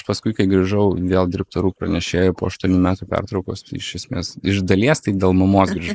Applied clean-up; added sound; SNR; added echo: neural mask model Resemble Enhance denoiser.